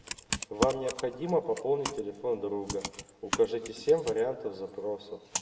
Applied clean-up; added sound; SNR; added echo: none; Computer keyboard; 8 dB; reverberation time 1.0 s.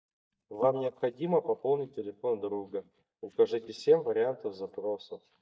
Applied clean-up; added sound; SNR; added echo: neural mask model DeepFilterNet 3.